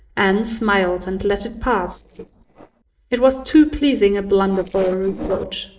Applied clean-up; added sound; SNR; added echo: neural separator model SepFormer DNS4.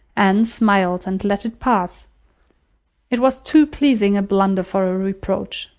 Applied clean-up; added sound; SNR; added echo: none; none; none; none.